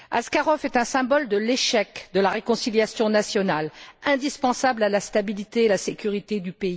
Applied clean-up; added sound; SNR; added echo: none; none; none; none.